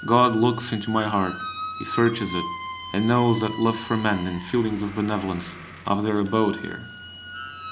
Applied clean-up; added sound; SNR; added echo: none; Squeak; 12 dB; none.